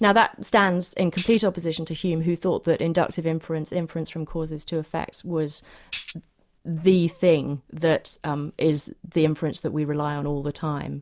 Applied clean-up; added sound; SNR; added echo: none; Tambourine; 16 dB; none.